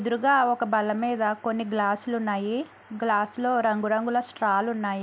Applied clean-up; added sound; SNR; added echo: none; none; none; none.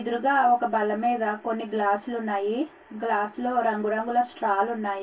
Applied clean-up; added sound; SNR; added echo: none; none; none; reverberation time 0.1 s.